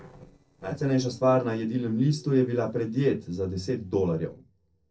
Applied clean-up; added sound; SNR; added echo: neural separator model SepFormer DNS4.